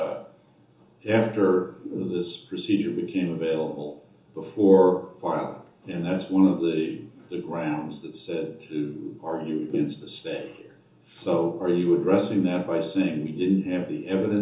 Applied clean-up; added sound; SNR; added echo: none; none; none; reverberation time 1.2 s.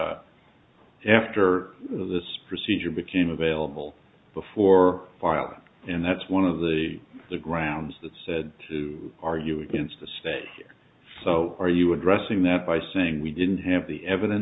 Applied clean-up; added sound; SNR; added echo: none; none; none; none.